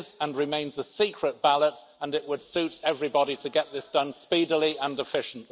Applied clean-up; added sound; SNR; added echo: none; none; none; none.